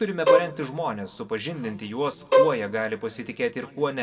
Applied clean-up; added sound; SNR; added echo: none; Bowed string instrument; -4 dB; reverberation time 0.9 s.